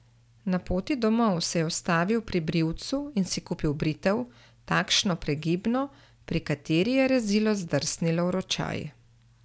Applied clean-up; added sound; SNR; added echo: none; none; none; none.